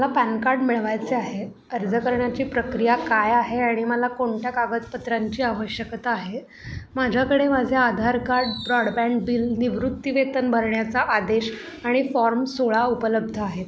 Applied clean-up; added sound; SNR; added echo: none; none; none; none.